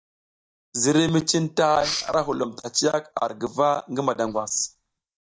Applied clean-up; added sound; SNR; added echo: neural mask model DeepFilterNet 3.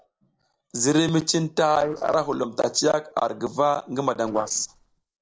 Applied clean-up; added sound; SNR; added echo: neural separator model SepFormer DNS4.